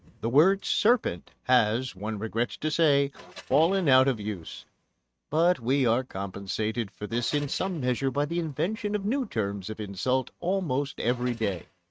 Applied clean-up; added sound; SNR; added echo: neural mask model RNNoise.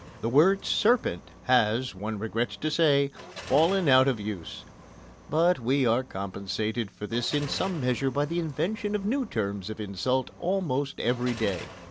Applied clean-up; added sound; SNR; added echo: none; Car; 18 dB; none.